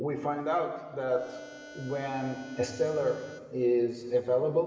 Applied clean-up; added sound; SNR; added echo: none; Harmonica; 18 dB; reverberation time 2.2 s.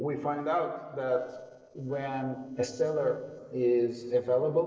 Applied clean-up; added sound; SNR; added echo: neural separator model SepFormer DNS4.